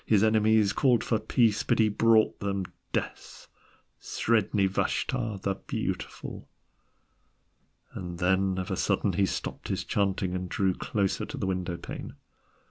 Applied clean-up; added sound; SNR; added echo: none; none; none; none.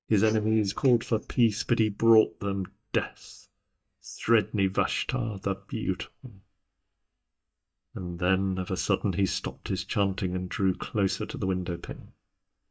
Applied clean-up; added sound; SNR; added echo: neural mask model DeepFilterNet 3.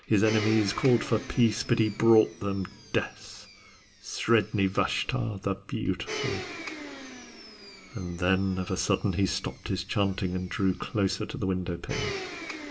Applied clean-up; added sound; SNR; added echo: none; Domestic sounds, home sounds; 13 dB; reverberation time 0.3 s.